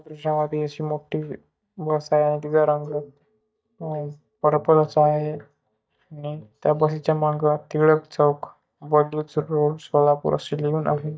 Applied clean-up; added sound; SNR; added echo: neural mask model DeepFilterNet 3.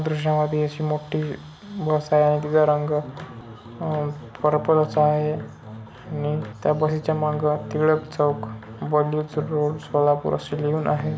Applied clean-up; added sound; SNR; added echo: none; none; none; none.